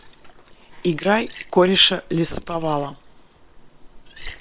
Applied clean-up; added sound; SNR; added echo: neural separator model SepFormer WHAM!.